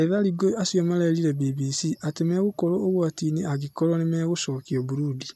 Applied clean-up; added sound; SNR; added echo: none; none; none; none.